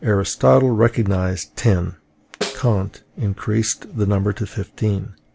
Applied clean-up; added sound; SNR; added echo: none; Snare drum; 14 dB; none.